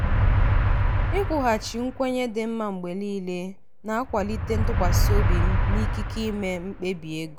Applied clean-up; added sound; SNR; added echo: none; Motor vehicle (road); -5 dB; none.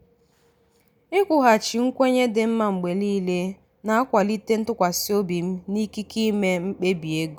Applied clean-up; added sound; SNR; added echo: none; none; none; none.